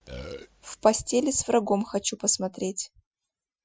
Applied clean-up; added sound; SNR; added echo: classical method Wiener filter.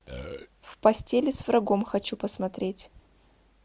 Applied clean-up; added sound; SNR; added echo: none; Burping, eructation; 11 dB; none.